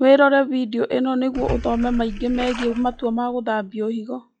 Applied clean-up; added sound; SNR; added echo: classical method log-MMSE.